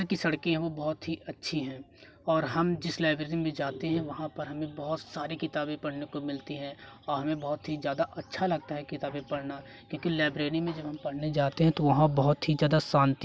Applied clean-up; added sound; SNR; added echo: none; none; none; none.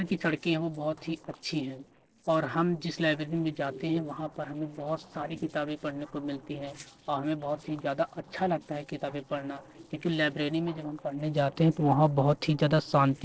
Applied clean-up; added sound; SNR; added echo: neural separator model SepFormer DNS4.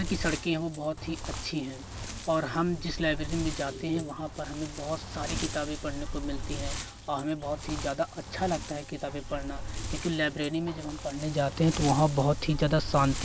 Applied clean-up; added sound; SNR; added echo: none; Wind; 7 dB; none.